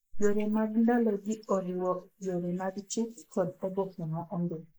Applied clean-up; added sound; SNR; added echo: neural mask model Resemble Enhance denoiser.